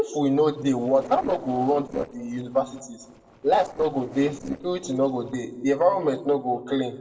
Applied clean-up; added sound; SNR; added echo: neural separator model SepFormer DNS4.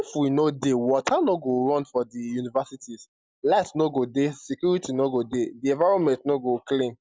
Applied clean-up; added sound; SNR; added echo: none; none; none; none.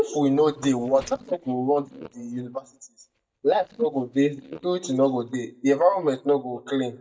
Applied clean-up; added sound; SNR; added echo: neural mask model DeepFilterNet 3.